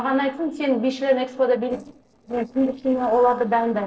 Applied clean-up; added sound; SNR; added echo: neural separator model SepFormer DNS4.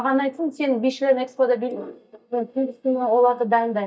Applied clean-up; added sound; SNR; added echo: neural mask model DeepFilterNet 3.